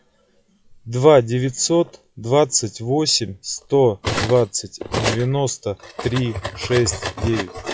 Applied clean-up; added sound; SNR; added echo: classical method log-MMSE.